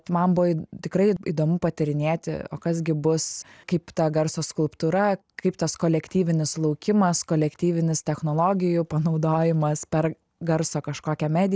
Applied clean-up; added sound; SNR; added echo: none; none; none; none.